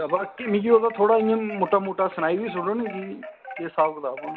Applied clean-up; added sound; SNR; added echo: none; Wind chime; 15 dB; none.